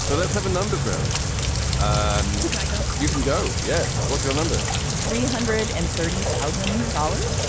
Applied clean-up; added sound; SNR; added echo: none; Rain; -4 dB; none.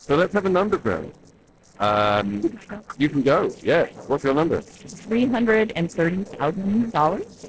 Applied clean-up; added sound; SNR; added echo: neural separator model SepFormer DNS4.